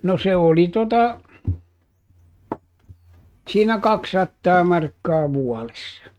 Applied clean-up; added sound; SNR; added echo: neural mask model RNNoise.